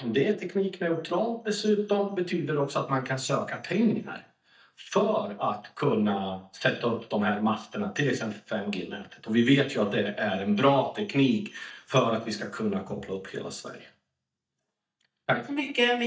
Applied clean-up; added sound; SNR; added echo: neural mask model DeepFilterNet 3.